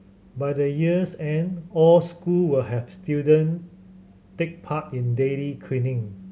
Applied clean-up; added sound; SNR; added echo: none; none; none; none.